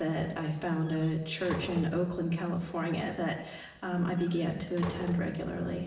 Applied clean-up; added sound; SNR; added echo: none; Slam; 13 dB; reverberation time 0.9 s.